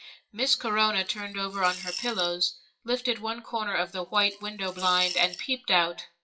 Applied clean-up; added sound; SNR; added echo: classical method WPE with log-MMSE.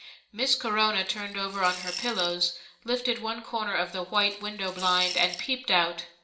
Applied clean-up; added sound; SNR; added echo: none; Coin (dropping) / Glass; 12 dB; reverberation time 0.4 s.